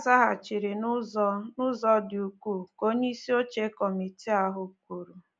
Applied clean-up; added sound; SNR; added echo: none; none; none; none.